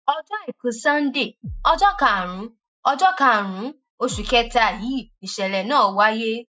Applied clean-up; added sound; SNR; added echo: classical method Wiener filter.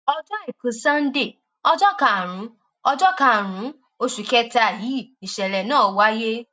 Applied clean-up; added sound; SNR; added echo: none; none; none; none.